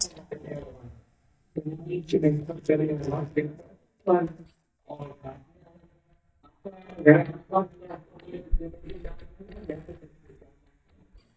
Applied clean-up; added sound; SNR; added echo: neural mask model DeepFilterNet 3.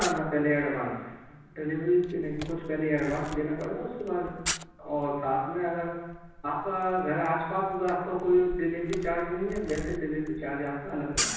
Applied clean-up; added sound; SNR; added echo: none; Camera; 11 dB; reverberation time 1.1 s.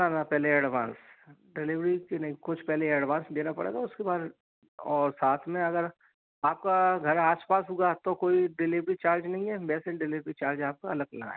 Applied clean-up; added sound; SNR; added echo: none; none; none; none.